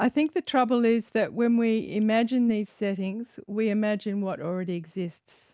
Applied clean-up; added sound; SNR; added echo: none; none; none; none.